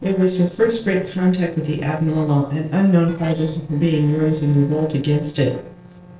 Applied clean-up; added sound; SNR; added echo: neural separator model SepFormer DNS4.